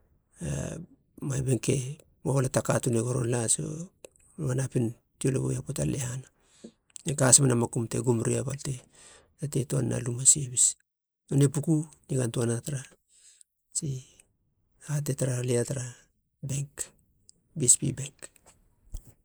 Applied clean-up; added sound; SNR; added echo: neural mask model Resemble Enhance denoiser.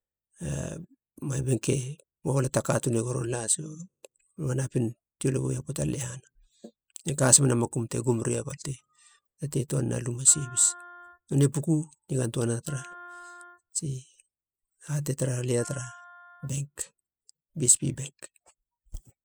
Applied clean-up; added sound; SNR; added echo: classical method spectral subtraction.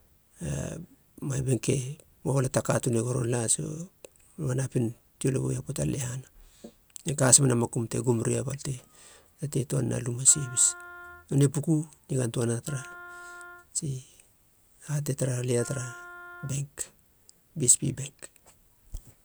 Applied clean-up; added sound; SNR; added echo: none; Wind instrument, woodwind instrument; 19 dB; none.